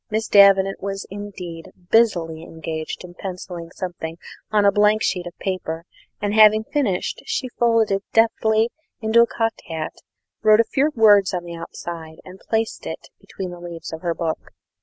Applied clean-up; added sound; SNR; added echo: none; none; none; none.